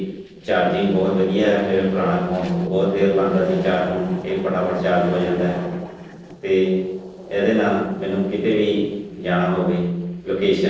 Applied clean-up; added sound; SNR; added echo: neural separator model SepFormer DNS4.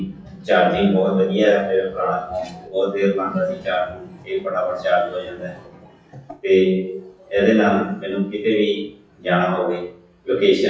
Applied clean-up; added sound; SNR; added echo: classical method WPE with log-MMSE.